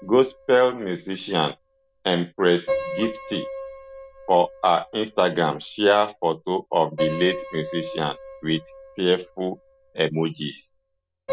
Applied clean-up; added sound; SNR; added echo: none; Piano; 11 dB; none.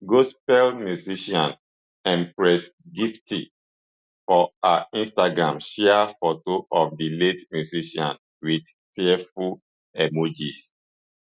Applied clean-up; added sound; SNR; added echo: none; none; none; none.